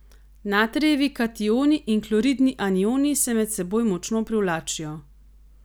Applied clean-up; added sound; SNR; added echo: none; none; none; none.